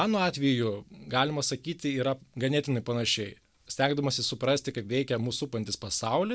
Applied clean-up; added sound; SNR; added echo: none; none; none; none.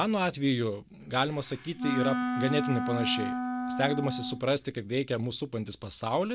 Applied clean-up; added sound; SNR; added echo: none; Wind instrument, woodwind instrument; 2 dB; none.